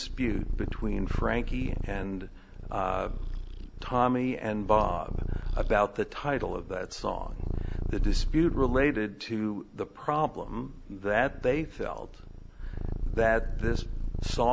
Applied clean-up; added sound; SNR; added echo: none; Purr; 2 dB; none.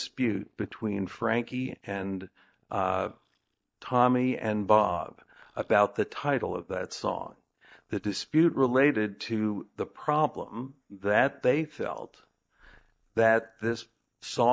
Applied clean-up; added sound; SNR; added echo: neural mask model DeepFilterNet 3.